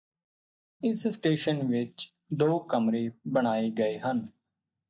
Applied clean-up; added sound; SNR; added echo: neural mask model DeepFilterNet 3.